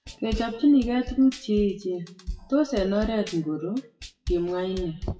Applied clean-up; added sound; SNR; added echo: classical method WPE with log-MMSE.